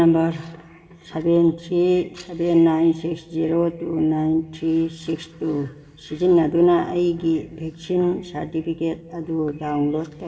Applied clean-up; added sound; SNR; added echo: none; none; none; reverberation time 1.4 s.